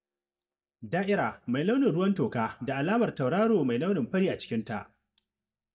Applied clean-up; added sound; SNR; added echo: neural mask model DeepFilterNet 3.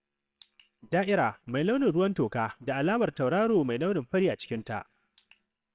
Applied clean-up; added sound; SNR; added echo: neural separator model SepFormer WHAMR!.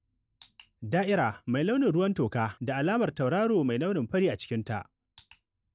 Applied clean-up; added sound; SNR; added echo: none; none; none; none.